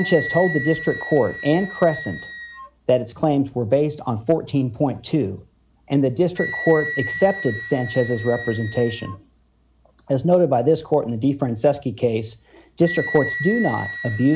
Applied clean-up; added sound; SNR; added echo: none; Wind instrument, woodwind instrument; 12 dB; none.